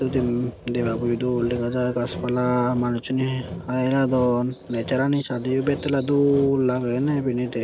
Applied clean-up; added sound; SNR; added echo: none; Sawing; 14 dB; none.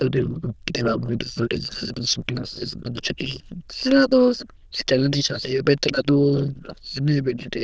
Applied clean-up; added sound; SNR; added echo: neural diffusion model UNIVERSE++.